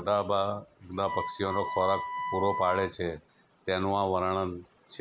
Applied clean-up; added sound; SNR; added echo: none; Wind instrument, woodwind instrument; 7 dB; none.